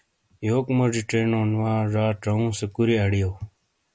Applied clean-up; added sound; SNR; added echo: none; none; none; none.